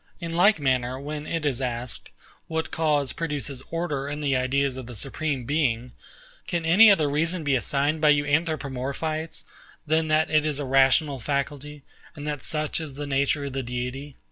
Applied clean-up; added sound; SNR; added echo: none; none; none; none.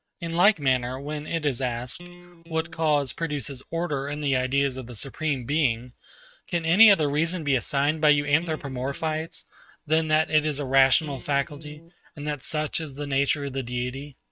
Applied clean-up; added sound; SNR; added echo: neural mask model RNNoise.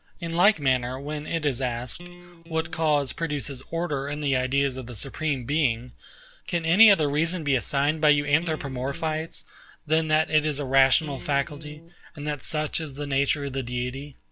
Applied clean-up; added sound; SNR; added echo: none; Electric guitar; 15 dB; none.